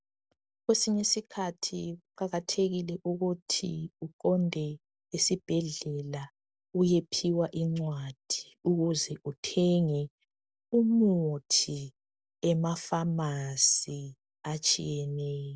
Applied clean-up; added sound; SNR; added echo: none; none; none; none.